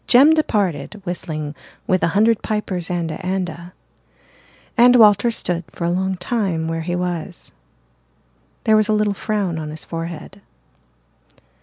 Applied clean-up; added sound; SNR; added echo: none; none; none; none.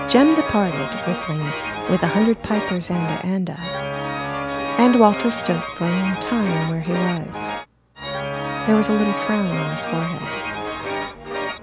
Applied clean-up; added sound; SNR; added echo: none; Organ; 5 dB; none.